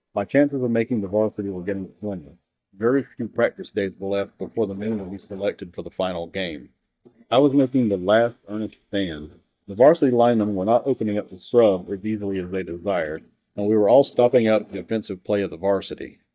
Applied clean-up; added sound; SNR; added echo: neural mask model DeepFilterNet 3.